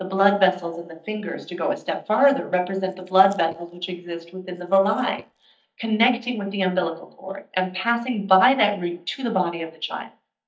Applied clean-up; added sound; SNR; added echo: neural mask model DeepFilterNet 3.